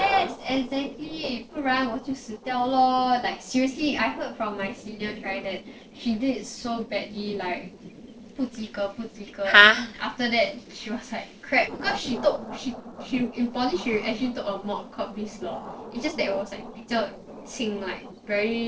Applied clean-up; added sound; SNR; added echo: neural separator model SepFormer DNS4.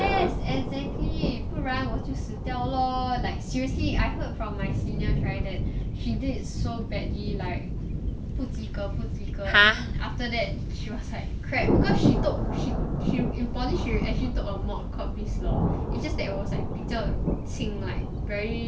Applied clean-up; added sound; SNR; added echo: none; Thunder; -3 dB; none.